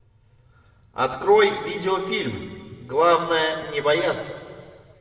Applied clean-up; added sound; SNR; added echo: none; none; none; reverberation time 1.5 s.